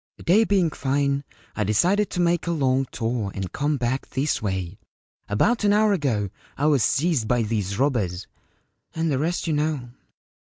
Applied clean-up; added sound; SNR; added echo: none; none; none; none.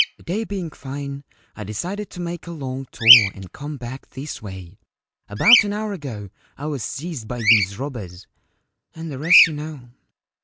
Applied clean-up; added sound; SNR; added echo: none; Bird vocalization, bird call, bird song; -3 dB; none.